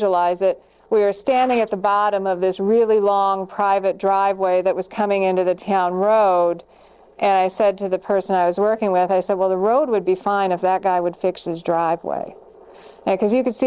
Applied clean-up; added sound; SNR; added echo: neural separator model SepFormer DNS4.